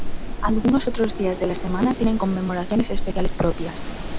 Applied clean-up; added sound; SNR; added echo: none; Wind; 1 dB; none.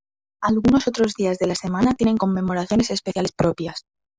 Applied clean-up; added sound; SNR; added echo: none; none; none; none.